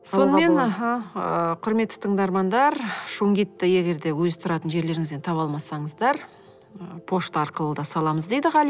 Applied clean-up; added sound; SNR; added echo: none; none; none; none.